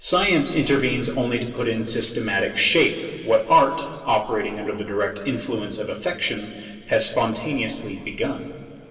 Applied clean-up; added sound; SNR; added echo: none; none; none; reverberation time 2.6 s.